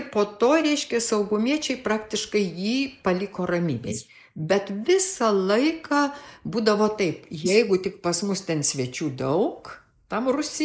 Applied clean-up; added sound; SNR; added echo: neural mask model Resemble Enhance denoiser.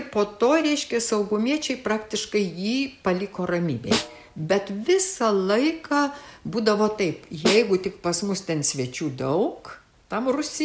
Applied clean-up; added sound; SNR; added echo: none; Snare drum; 6 dB; none.